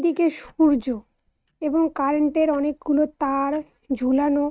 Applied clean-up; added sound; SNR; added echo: neural mask model RNNoise.